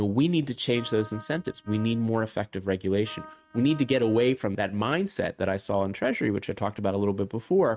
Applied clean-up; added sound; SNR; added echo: neural mask model RNNoise.